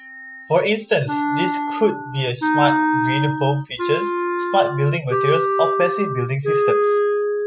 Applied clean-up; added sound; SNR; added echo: classical method spectral subtraction.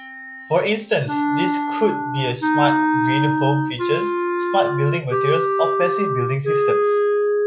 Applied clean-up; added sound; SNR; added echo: classical method log-MMSE.